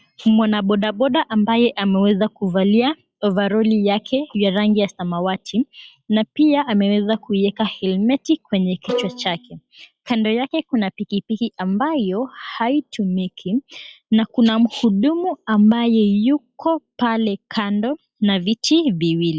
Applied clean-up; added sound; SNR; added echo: classical method log-MMSE.